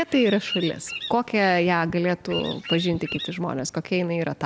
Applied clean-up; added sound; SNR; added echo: none; Bird vocalization, bird call, bird song; 9 dB; none.